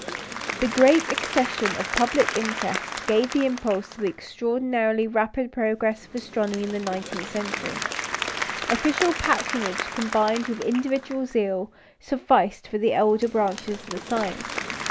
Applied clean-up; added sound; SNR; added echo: none; Applause / Crowd; 7 dB; none.